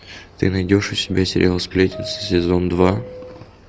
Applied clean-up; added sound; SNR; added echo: none; Subway, metro, underground; 18 dB; none.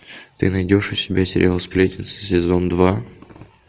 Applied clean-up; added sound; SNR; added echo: none; none; none; none.